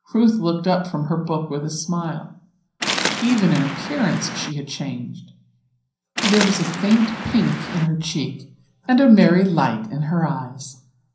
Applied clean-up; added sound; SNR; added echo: none; Waves, surf; 8 dB; reverberation time 0.6 s.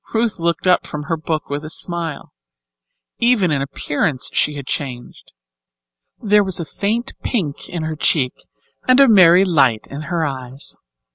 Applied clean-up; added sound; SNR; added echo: none; none; none; none.